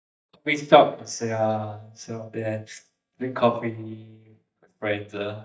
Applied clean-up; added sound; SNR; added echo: neural mask model DeepFilterNet 3.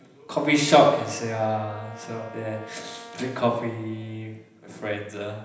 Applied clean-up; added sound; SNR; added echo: none; Brass instrument; 18 dB; reverberation time 0.9 s.